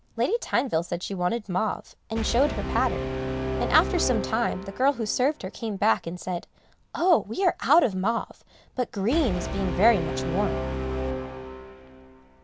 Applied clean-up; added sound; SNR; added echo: none; Brass instrument; 6 dB; none.